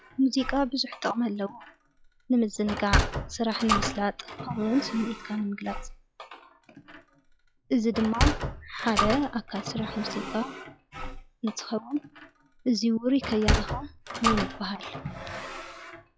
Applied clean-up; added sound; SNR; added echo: classical method log-MMSE.